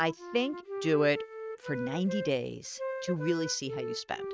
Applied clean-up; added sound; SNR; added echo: neural mask model RNNoise.